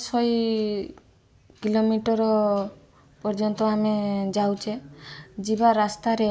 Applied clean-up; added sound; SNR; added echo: none; none; none; none.